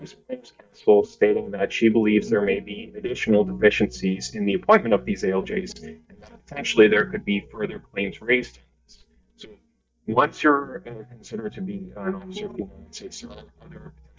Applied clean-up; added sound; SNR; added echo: neural mask model DeepFilterNet 3.